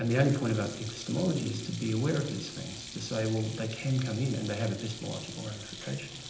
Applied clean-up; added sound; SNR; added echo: none; Sink (filling or washing); 13 dB; reverberation time 0.8 s.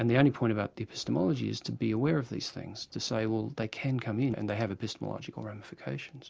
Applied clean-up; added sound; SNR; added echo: none; none; none; none.